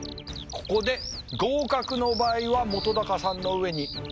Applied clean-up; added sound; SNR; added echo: none; Bird vocalization, bird call, bird song; 12 dB; none.